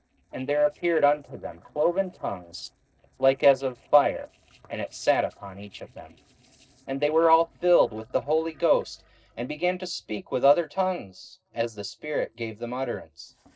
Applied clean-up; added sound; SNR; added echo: neural separator model SepFormer DNS4.